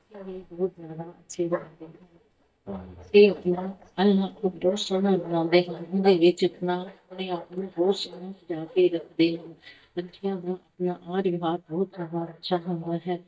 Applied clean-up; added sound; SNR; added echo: neural mask model DeepFilterNet 3.